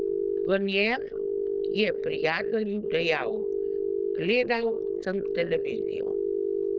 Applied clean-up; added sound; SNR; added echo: neural diffusion model UNIVERSE++.